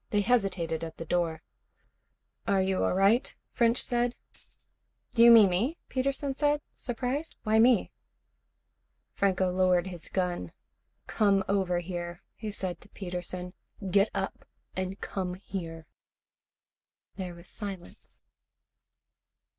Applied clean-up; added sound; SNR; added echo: none; Tambourine; 19 dB; none.